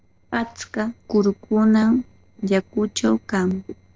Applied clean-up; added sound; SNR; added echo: neural separator model SepFormer DNS4.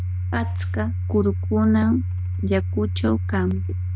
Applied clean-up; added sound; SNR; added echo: none; Domestic sounds, home sounds; 1 dB; none.